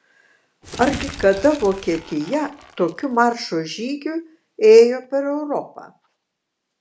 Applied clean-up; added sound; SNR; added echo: none; Crumpling, crinkling; 16 dB; none.